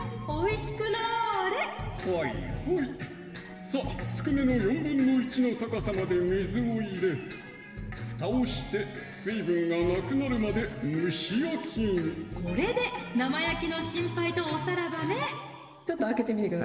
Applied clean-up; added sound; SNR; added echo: none; none; none; reverberation time 2.1 s.